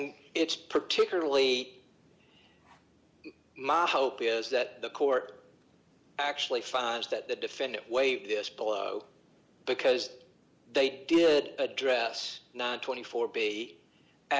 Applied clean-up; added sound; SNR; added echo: none; none; none; none.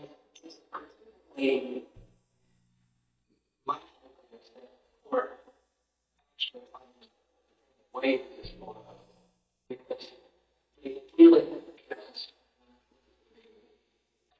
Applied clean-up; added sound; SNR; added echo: neural mask model DeepFilterNet 3.